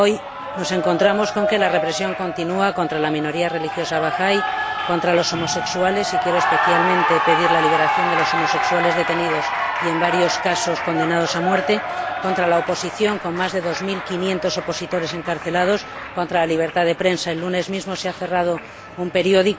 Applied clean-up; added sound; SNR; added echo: none; Cheering; 2 dB; none.